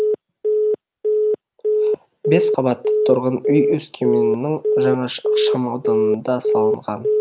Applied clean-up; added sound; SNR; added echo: none; Telephone; -4 dB; none.